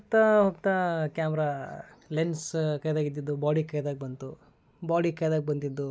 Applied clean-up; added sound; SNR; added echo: none; none; none; none.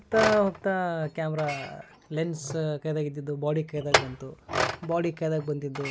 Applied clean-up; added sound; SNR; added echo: none; Chink, clink; 5 dB; none.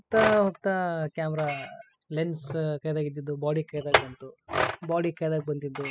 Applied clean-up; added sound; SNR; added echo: classical method spectral subtraction.